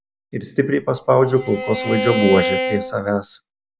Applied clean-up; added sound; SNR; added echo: none; Bowed string instrument; 4 dB; none.